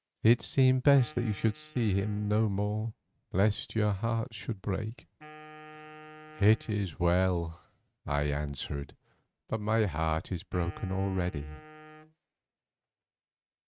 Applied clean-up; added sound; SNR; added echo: neural mask model RNNoise.